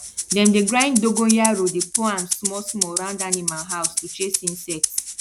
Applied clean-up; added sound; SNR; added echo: none; Rattle (instrument); 4 dB; none.